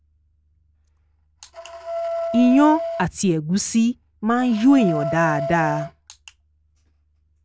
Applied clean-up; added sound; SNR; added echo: none; Wind instrument, woodwind instrument; 7 dB; none.